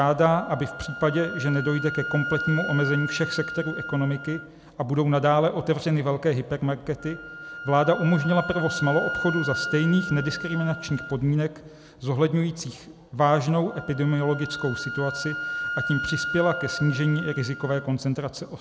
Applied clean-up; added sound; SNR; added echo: none; Wind instrument, woodwind instrument; 9 dB; none.